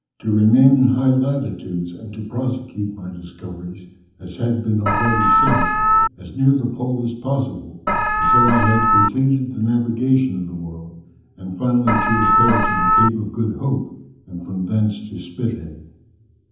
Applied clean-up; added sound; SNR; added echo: none; Alarm; -5 dB; reverberation time 0.8 s.